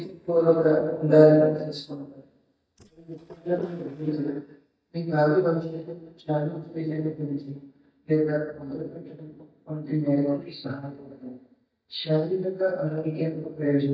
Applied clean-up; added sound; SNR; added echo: neural mask model DeepFilterNet 3.